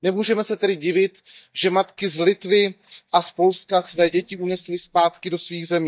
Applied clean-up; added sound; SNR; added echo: neural mask model DeepFilterNet 3.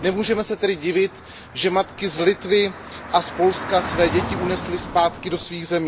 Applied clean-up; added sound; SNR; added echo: none; Traffic noise, roadway noise / Car; 10 dB; none.